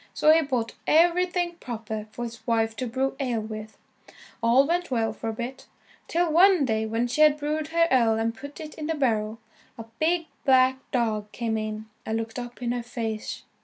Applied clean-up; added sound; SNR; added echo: none; none; none; none.